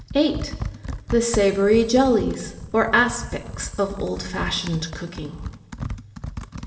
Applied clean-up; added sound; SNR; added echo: none; Computer keyboard; 10 dB; reverberation time 1.5 s.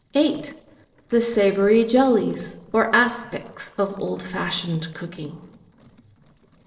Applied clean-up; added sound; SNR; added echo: neural separator model SepFormer DNS4.